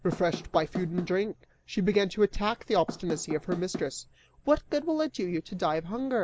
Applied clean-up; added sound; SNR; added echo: none; Knock / Wood; 10 dB; none.